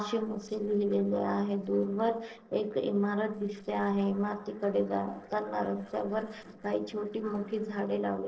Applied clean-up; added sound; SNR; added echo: neural separator model SepFormer DNS4.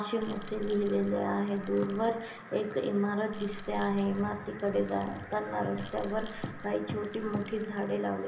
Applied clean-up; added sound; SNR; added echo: none; Rattle / Rattle (instrument); 13 dB; reverberation time 0.8 s.